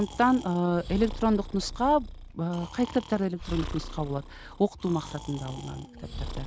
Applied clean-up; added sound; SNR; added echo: none; Breathing; 11 dB; none.